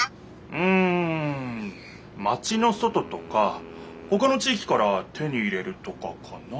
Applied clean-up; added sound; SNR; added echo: none; Wind instrument, woodwind instrument; 19 dB; none.